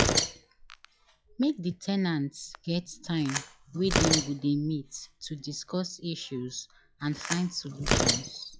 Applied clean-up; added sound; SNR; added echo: classical method log-MMSE.